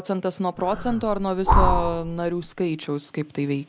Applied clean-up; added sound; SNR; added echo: none; Breathing; -2 dB; none.